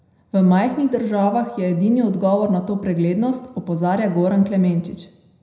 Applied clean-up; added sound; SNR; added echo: none; none; none; reverberation time 0.7 s.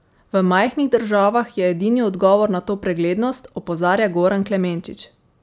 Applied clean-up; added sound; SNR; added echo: none; none; none; none.